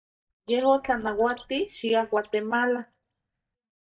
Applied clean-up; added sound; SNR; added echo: neural mask model DeepFilterNet 3.